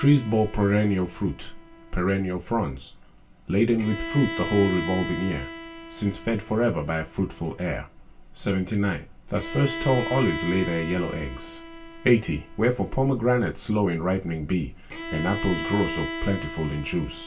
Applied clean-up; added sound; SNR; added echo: none; Bowed string instrument; 11 dB; reverberation time 0.2 s.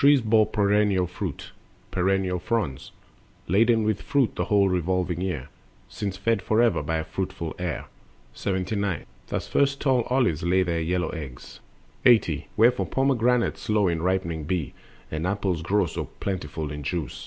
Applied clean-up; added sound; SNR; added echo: none; none; none; none.